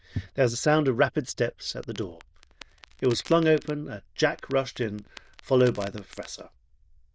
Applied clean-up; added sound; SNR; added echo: neural diffusion model UNIVERSE++.